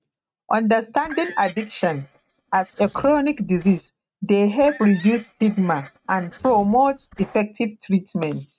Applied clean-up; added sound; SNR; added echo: neural mask model RNNoise.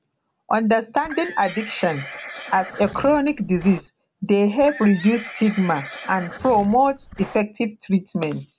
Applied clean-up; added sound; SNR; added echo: none; Livestock, farm animals, working animals; 15 dB; none.